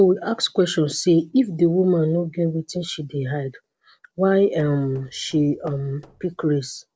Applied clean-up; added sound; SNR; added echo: neural separator model SepFormer DNS4.